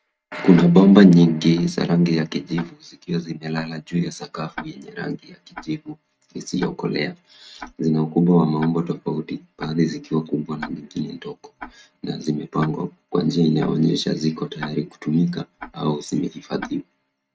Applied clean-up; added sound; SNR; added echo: neural mask model RNNoise.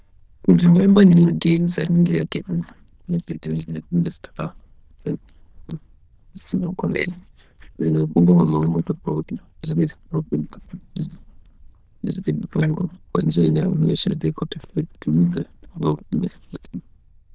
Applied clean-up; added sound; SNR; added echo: neural diffusion model UNIVERSE++.